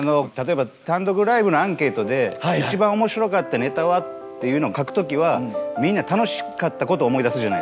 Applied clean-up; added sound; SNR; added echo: none; none; none; none.